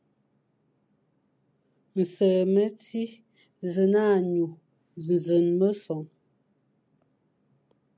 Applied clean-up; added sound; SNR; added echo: none; none; none; none.